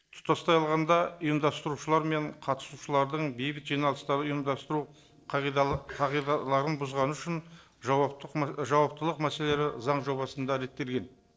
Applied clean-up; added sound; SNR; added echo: neural separator model SepFormer DNS4.